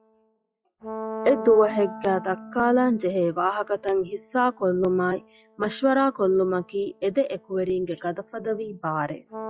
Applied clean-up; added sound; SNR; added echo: classical method log-MMSE.